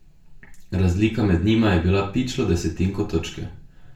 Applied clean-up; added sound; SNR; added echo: none; none; none; reverberation time 0.4 s.